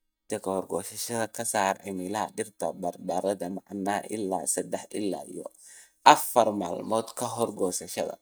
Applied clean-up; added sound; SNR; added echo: neural mask model DeepFilterNet 3.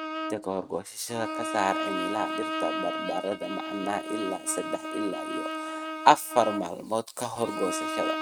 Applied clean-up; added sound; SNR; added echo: neural mask model RNNoise.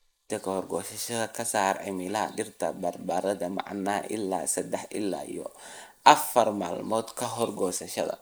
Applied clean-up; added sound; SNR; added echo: neural mask model Resemble Enhance denoiser.